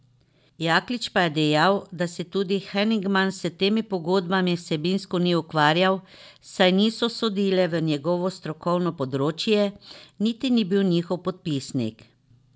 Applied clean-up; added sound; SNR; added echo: none; none; none; none.